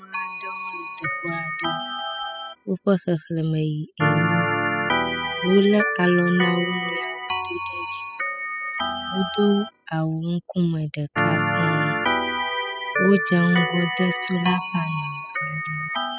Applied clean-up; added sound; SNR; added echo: classical method spectral subtraction.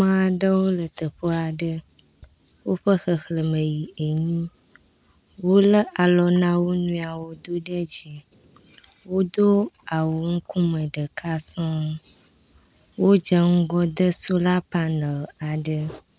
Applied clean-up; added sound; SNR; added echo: none; none; none; none.